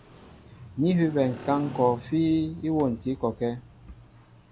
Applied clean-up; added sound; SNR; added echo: none; Motorcycle; 16 dB; none.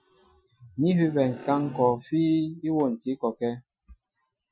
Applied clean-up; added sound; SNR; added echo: classical method Wiener filter.